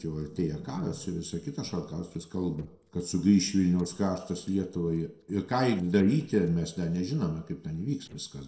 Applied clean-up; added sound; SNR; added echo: neural separator model SepFormer DNS4.